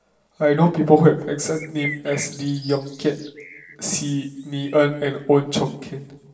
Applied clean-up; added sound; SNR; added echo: none; Bird; 16 dB; reverberation time 0.8 s.